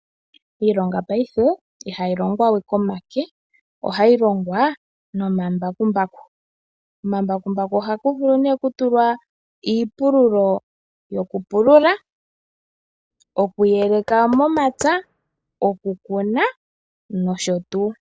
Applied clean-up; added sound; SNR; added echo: none; Knock / Wood; 17 dB; none.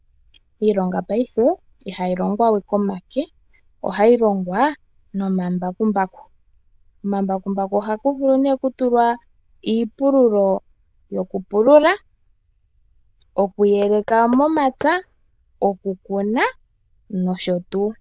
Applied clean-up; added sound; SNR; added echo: neural diffusion model UNIVERSE++.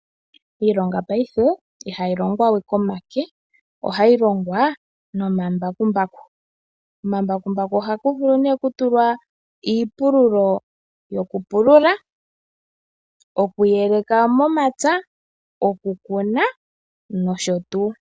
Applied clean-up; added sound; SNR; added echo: none; none; none; none.